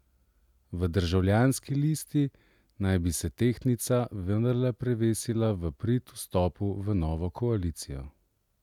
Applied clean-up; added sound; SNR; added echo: none; none; none; none.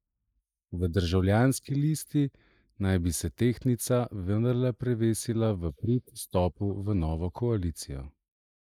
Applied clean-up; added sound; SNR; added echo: neural mask model Resemble Enhance denoiser.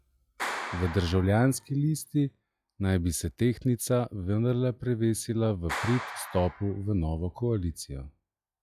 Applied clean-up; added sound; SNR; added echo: classical method log-MMSE.